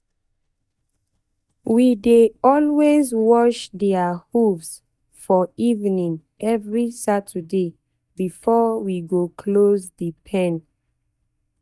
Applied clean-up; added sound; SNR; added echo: neural mask model DeepFilterNet 3.